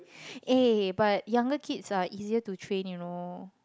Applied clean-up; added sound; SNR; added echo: none; none; none; none.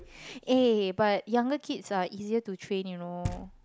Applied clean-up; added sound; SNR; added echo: none; Knock; 16 dB; none.